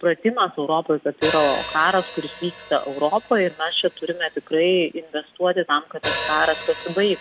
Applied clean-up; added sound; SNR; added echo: none; Hi-hat; 7 dB; none.